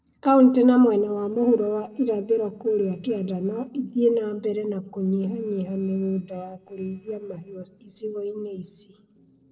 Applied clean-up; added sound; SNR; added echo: neural separator model SepFormer DNS4.